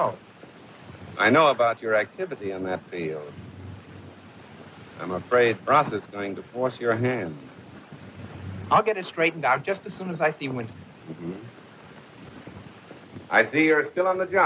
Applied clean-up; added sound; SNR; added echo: none; none; none; none.